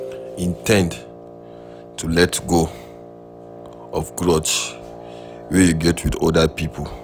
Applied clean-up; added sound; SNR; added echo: none; Wind instrument, woodwind instrument; 16 dB; none.